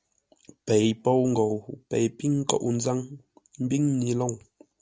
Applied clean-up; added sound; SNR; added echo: none; none; none; none.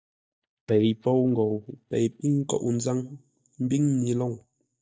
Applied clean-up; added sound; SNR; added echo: neural mask model DeepFilterNet 3.